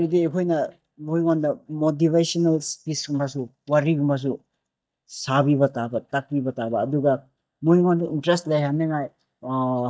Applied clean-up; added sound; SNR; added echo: neural mask model DeepFilterNet 3.